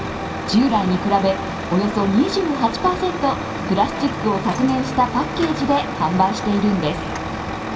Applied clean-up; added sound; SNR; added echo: none; Truck; 7 dB; reverberation time 2.0 s.